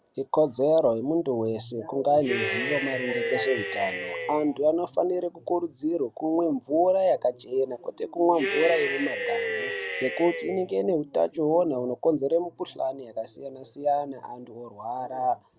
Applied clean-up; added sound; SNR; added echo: none; Cheering; 4 dB; none.